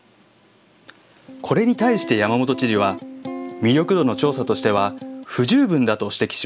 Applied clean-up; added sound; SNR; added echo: none; Electric guitar; 11 dB; none.